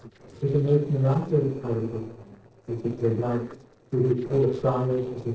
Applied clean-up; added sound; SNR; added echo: neural separator model SepFormer DNS4.